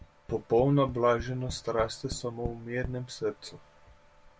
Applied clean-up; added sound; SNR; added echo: none; Tap; 14 dB; none.